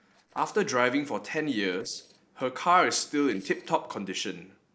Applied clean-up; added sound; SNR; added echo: neural separator model SepFormer DNS4.